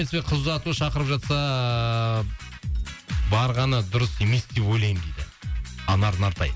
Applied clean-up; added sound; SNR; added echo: none; none; none; none.